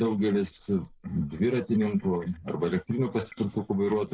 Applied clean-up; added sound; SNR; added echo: neural mask model Resemble Enhance denoiser.